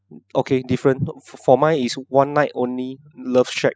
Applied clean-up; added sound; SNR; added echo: classical method spectral subtraction.